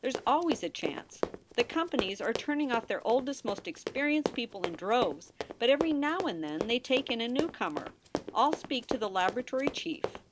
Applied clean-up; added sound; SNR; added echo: none; Run; 7 dB; none.